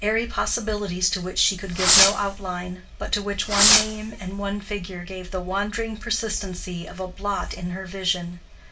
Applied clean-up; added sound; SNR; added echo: none; Fireworks; -5 dB; reverberation time 0.2 s.